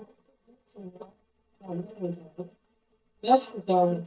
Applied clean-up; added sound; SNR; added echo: neural mask model DeepFilterNet 3.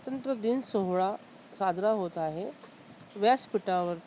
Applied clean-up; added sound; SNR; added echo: none; none; none; none.